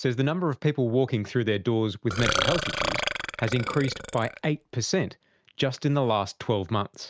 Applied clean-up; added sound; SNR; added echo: neural mask model RNNoise.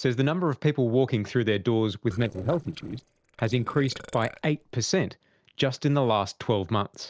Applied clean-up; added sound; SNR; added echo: neural separator model SepFormer DNS4.